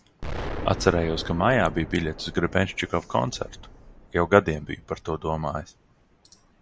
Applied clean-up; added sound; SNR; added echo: none; Explosion; 12 dB; none.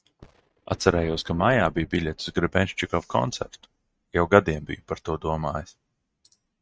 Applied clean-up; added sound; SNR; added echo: neural mask model RNNoise.